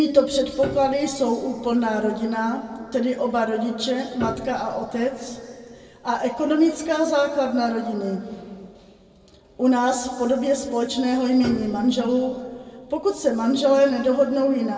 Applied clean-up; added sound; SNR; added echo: none; Piano; 17 dB; reverberation time 1.8 s.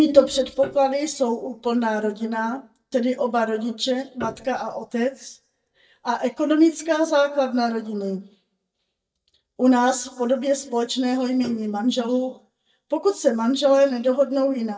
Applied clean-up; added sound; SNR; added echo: neural mask model DeepFilterNet 3.